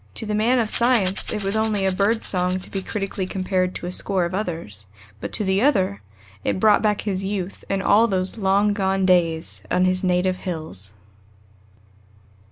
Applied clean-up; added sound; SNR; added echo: none; Rattle / Rattle (instrument); 15 dB; none.